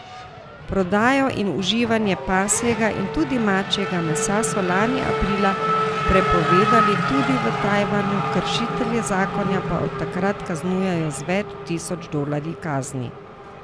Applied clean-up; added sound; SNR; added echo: none; Race car, auto racing / Accelerating, revving, vroom; 2 dB; none.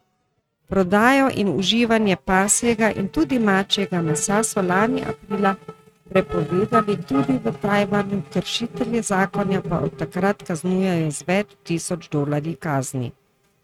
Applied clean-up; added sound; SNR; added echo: neural mask model RNNoise.